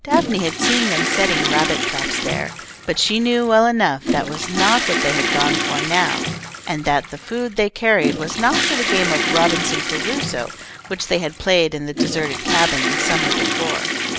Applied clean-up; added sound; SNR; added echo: none; Toilet flush / Water; 1 dB; none.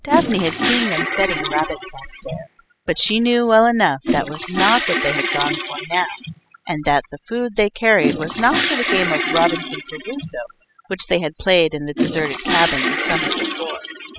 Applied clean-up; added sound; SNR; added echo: classical method spectral subtraction.